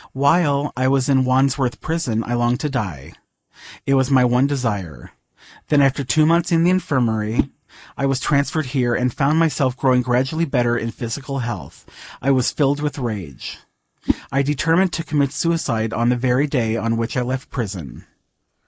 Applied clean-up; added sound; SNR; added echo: neural mask model Resemble Enhance denoiser.